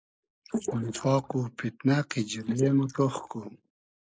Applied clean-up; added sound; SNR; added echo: neural mask model Resemble Enhance denoiser.